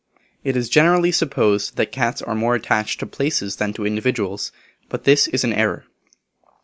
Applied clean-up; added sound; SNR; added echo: none; none; none; none.